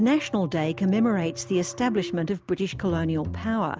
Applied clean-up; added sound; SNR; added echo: none; none; none; none.